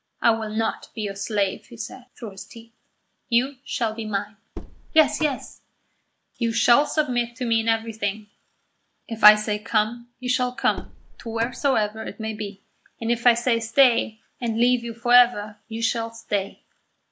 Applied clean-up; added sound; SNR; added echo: none; Car; 12 dB; none.